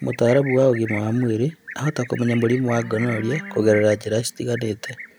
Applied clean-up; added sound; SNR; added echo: none; Livestock, farm animals, working animals; 15 dB; none.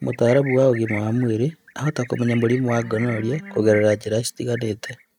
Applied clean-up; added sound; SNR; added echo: neural mask model RNNoise.